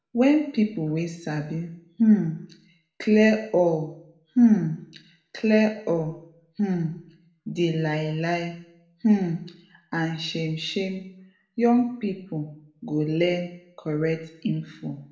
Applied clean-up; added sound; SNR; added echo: none; none; none; reverberation time 0.6 s.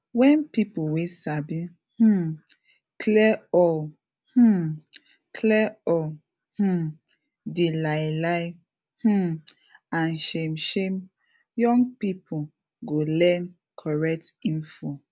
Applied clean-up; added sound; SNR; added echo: none; none; none; none.